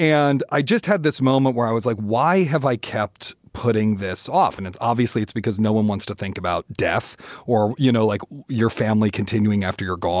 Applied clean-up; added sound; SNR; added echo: none; none; none; none.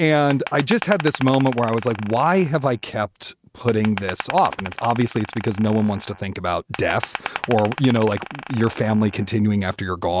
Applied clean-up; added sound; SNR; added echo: neural mask model RNNoise.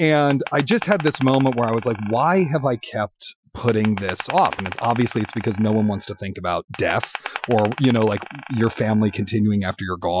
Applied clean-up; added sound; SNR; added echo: classical method Wiener filter.